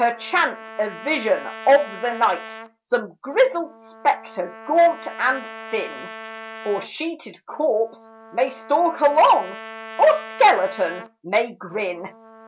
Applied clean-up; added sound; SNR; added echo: none; Trumpet; 17 dB; none.